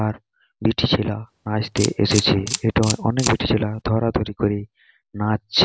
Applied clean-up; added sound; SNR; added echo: none; Camera; 9 dB; none.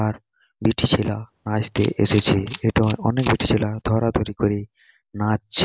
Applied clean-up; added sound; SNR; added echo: neural mask model Resemble Enhance denoiser.